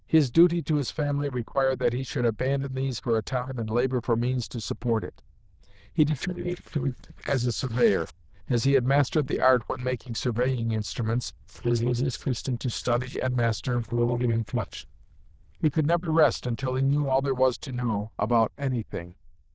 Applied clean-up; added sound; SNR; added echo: neural diffusion model UNIVERSE++.